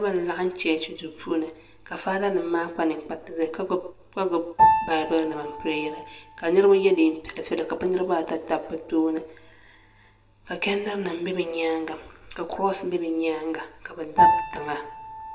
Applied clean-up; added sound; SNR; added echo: none; Piano; 4 dB; reverberation time 0.5 s.